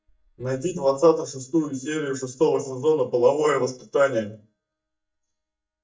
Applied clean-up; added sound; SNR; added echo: neural mask model DeepFilterNet 3.